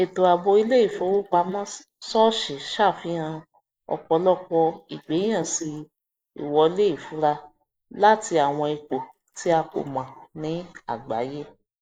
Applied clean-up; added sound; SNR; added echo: neural mask model Resemble Enhance denoiser.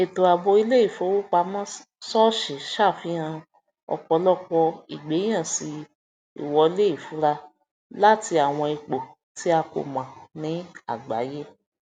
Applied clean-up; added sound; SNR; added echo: none; none; none; none.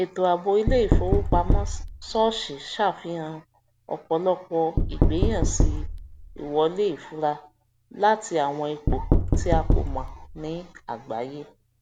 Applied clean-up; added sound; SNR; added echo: none; Knock; -1 dB; none.